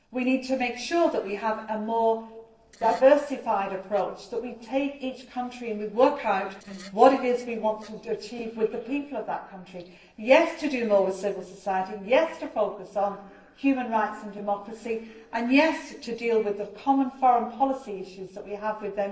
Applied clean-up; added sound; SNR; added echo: neural separator model SepFormer DNS4.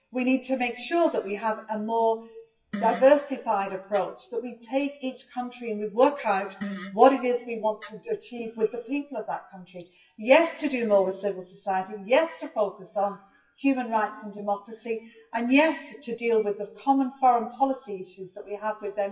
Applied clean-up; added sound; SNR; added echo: classical method WPE with log-MMSE.